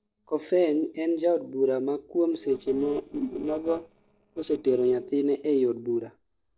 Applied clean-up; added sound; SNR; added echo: neural separator model SepFormer DNS4.